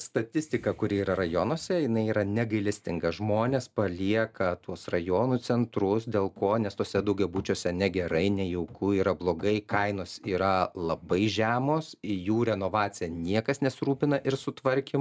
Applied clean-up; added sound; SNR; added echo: none; none; none; none.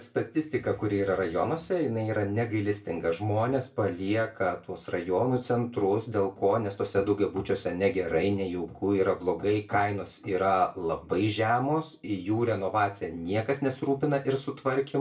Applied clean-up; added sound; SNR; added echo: none; none; none; reverberation time 0.3 s.